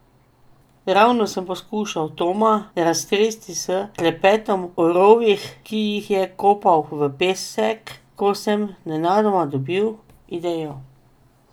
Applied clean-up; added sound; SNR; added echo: none; none; none; none.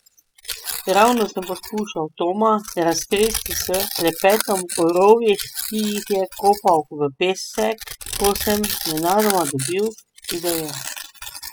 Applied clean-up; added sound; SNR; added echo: classical method spectral subtraction.